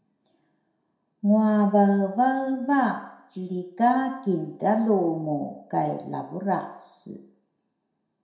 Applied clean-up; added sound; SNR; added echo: none; none; none; reverberation time 0.6 s.